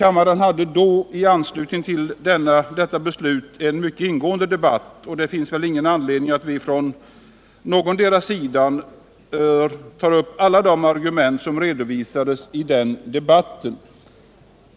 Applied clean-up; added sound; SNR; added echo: none; none; none; none.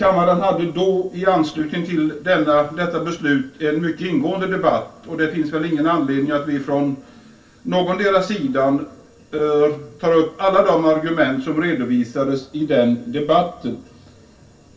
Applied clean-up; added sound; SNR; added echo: none; none; none; reverberation time 0.2 s.